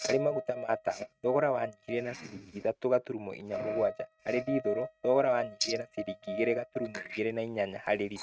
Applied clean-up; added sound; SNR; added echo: neural mask model RNNoise.